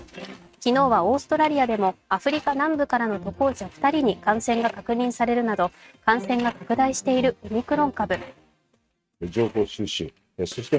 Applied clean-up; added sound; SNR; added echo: neural mask model RNNoise.